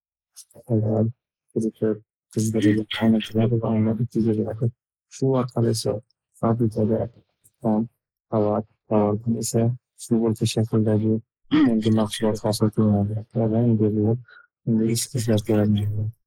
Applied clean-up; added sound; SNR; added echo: neural mask model Resemble Enhance denoiser.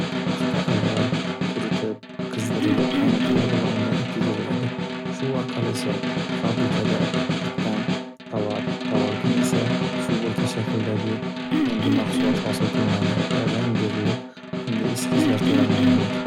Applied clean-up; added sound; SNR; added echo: none; Cough + Snare drum; -5 dB; none.